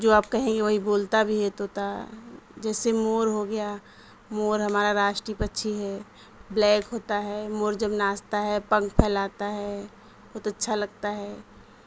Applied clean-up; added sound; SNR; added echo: none; none; none; none.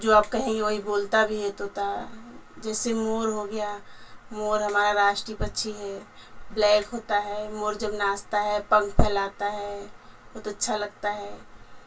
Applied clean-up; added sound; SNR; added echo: none; none; none; reverberation time 0.2 s.